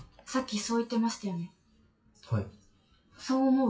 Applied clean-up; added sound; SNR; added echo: classical method WPE with log-MMSE.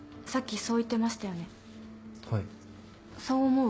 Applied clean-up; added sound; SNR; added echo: none; none; none; none.